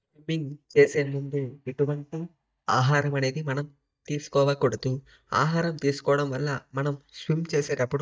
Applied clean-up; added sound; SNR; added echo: neural mask model DeepFilterNet 3.